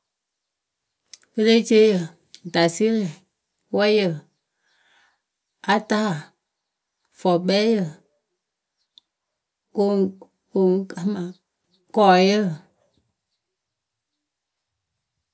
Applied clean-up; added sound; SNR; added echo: none; none; none; none.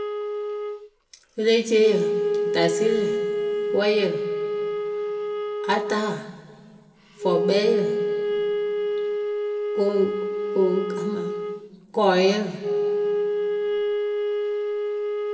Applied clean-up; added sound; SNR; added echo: none; Wind instrument, woodwind instrument; 0 dB; reverberation time 1.6 s.